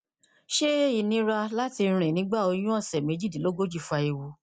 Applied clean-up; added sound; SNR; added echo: none; none; none; none.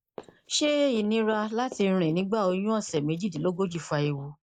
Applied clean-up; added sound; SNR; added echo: neural mask model Resemble Enhance denoiser.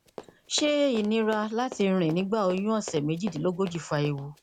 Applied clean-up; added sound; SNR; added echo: none; Run; 18 dB; none.